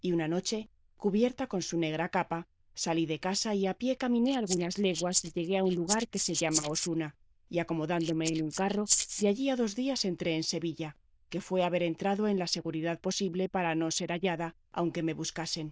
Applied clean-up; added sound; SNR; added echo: neural diffusion model UNIVERSE++.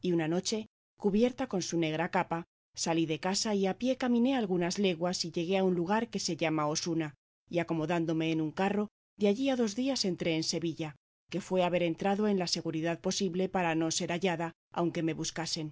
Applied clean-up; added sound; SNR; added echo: none; none; none; none.